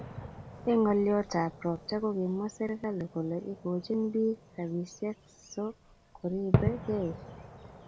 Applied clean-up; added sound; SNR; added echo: none; Fireworks; 6 dB; none.